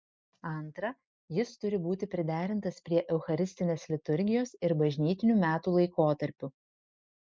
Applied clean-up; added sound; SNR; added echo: none; none; none; none.